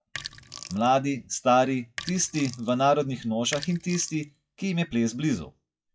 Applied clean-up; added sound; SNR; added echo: classical method WPE with log-MMSE.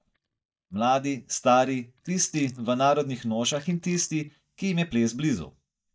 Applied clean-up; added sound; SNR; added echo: neural mask model DeepFilterNet 3.